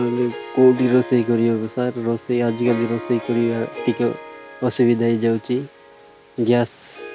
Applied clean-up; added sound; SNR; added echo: none; Harp; 15 dB; none.